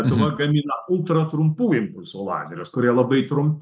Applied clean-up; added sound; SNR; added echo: none; none; none; none.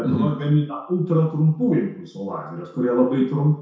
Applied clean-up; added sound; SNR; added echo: none; none; none; reverberation time 0.6 s.